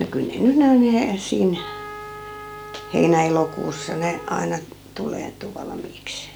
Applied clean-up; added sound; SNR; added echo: none; Trumpet; 16 dB; none.